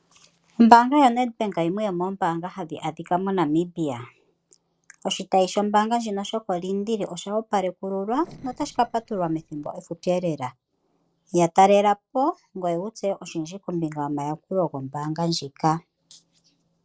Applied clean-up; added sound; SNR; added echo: neural separator model SepFormer DNS4.